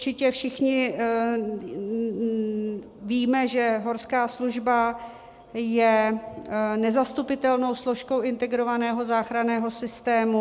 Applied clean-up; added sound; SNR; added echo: none; none; none; none.